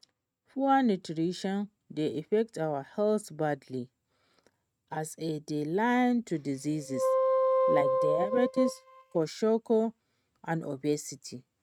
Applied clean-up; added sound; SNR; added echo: neural mask model RNNoise.